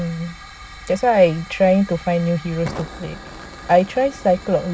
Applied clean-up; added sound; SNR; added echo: none; Hiss / Fire; 18 dB; none.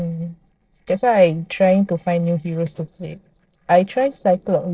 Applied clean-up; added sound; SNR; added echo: neural separator model SepFormer DNS4.